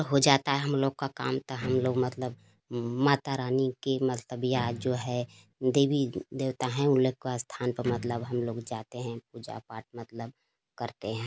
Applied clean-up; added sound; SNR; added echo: none; Electric guitar; 12 dB; none.